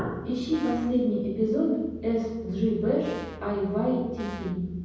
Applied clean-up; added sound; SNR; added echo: none; Brass instrument; 18 dB; reverberation time 1.1 s.